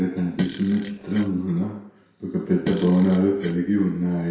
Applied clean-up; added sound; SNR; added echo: none; Fart; 12 dB; reverberation time 0.7 s.